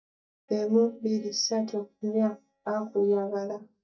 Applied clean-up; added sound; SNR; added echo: neural mask model DeepFilterNet 3.